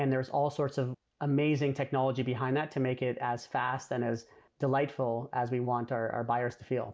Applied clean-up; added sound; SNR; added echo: none; none; none; none.